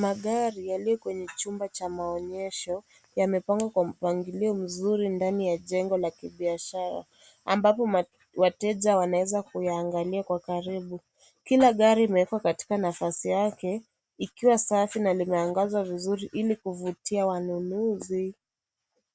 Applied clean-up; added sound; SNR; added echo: none; none; none; none.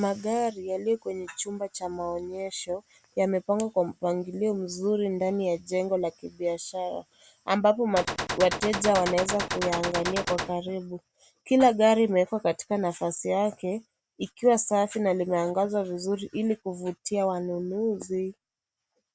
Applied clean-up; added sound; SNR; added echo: none; Gunshot, gunfire; 4 dB; none.